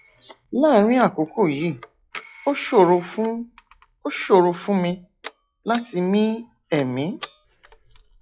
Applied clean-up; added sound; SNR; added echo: classical method log-MMSE.